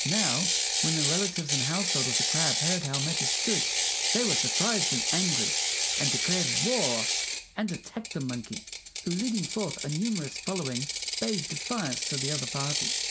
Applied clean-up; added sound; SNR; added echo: none; Ratchet, pawl; -4 dB; none.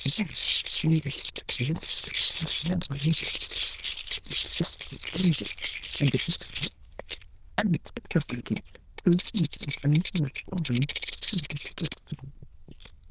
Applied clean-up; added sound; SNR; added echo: neural diffusion model UNIVERSE++.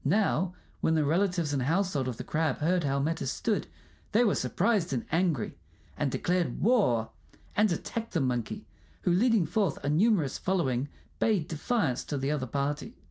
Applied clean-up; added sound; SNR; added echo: none; none; none; none.